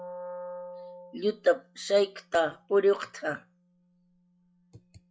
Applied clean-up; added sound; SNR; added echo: classical method log-MMSE.